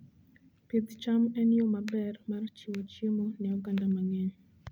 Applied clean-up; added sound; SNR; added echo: none; none; none; none.